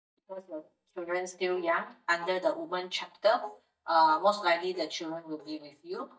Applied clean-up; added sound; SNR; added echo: neural mask model DeepFilterNet 3.